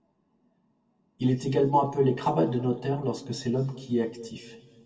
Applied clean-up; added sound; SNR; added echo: none; none; none; reverberation time 1.5 s.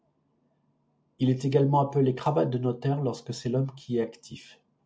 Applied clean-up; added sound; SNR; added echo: none; none; none; none.